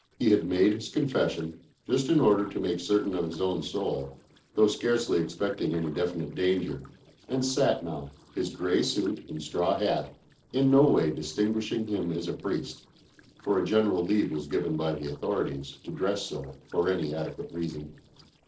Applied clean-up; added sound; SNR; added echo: neural separator model SepFormer DNS4.